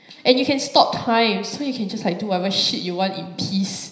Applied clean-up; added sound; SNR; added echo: none; none; none; reverberation time 0.9 s.